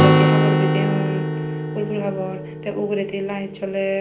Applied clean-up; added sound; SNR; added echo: none; Acoustic guitar; -5 dB; reverberation time 0.5 s.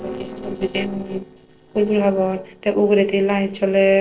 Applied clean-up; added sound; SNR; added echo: neural separator model SepFormer DNS4.